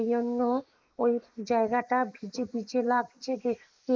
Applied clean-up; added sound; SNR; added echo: neural mask model Resemble Enhance denoiser.